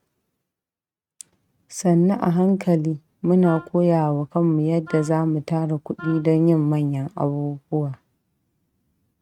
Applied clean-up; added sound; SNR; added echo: neural mask model RNNoise.